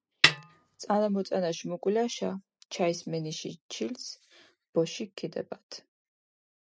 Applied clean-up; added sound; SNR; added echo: classical method spectral subtraction.